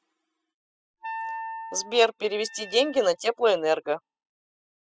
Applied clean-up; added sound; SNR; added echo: classical method spectral subtraction.